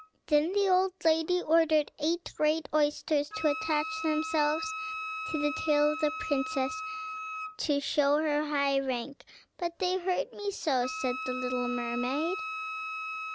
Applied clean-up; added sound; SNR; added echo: none; Wind instrument, woodwind instrument; 9 dB; none.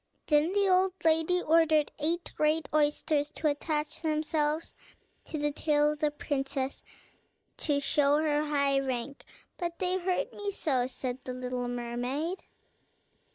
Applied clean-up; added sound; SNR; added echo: neural mask model Resemble Enhance denoiser.